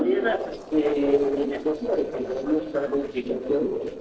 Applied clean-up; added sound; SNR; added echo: neural separator model SepFormer DNS4.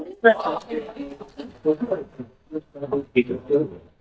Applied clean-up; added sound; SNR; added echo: neural mask model DeepFilterNet 3.